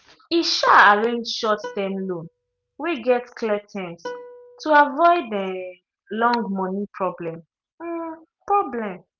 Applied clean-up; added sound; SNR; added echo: neural mask model RNNoise.